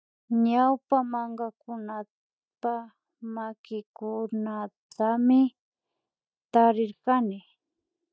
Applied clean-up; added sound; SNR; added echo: neural mask model DeepFilterNet 3.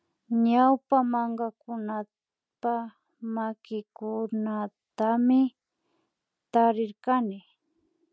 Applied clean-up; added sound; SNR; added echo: none; none; none; none.